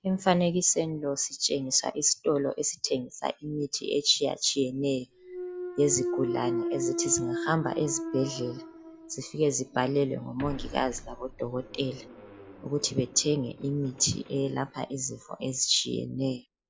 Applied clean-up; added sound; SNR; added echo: none; Thump, thud; 10 dB; none.